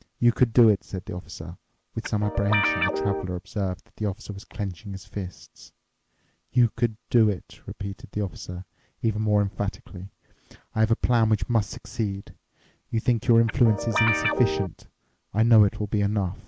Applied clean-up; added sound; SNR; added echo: none; Guitar; 2 dB; none.